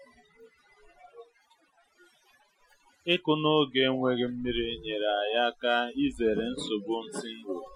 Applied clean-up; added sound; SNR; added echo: classical method Wiener filter.